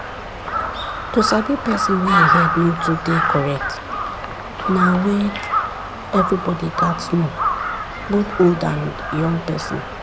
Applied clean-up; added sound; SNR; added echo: none; Crow; 1 dB; none.